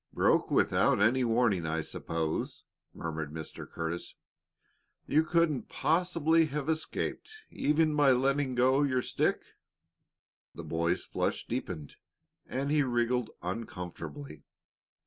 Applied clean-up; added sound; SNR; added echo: none; none; none; none.